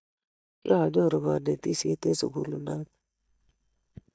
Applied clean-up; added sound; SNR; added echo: neural mask model DeepFilterNet 3.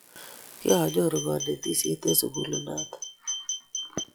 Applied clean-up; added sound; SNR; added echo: classical method log-MMSE.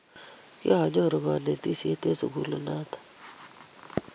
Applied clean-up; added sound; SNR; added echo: none; none; none; none.